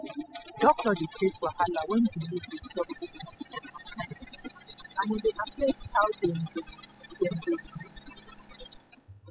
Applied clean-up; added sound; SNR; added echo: classical method spectral subtraction.